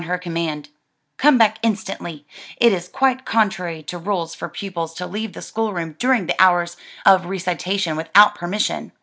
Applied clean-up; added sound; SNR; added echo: none; none; none; none.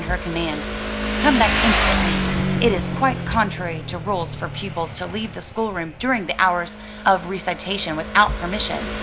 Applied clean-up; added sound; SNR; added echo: none; Motorcycle; 2 dB; none.